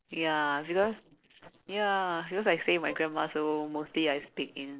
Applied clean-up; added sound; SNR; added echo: neural separator model SepFormer DNS4.